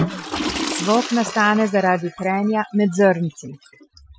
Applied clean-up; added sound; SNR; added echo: classical method Wiener filter.